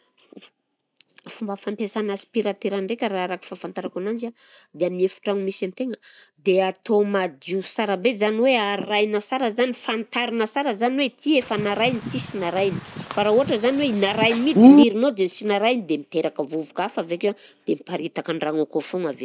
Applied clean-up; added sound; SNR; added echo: none; Bird; -4 dB; none.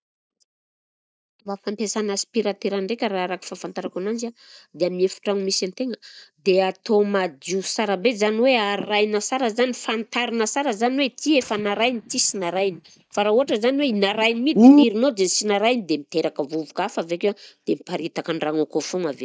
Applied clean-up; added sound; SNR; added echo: neural mask model DeepFilterNet 3.